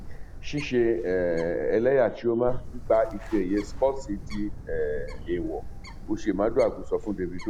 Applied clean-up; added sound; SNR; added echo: none; Bird; 8 dB; none.